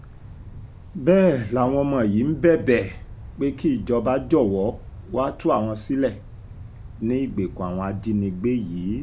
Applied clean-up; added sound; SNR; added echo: none; Wind; 16 dB; none.